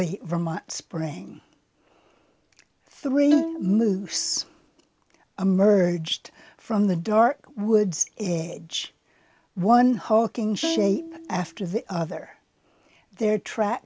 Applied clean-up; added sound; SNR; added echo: none; Bowed string instrument; 8 dB; none.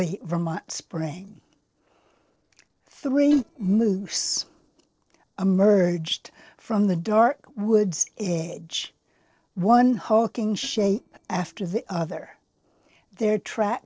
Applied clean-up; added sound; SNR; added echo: neural separator model SepFormer DNS4.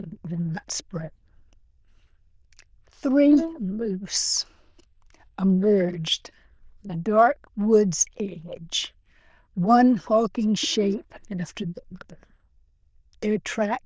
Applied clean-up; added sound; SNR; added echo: neural diffusion model UNIVERSE++.